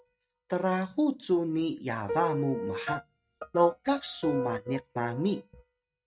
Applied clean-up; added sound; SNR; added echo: neural mask model RNNoise.